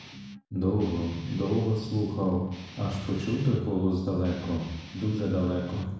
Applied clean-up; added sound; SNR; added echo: none; Guitar; 16 dB; reverberation time 1.1 s.